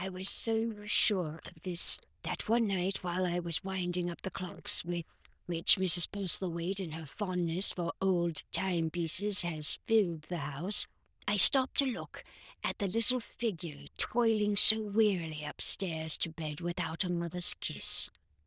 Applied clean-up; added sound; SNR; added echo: neural diffusion model UNIVERSE++.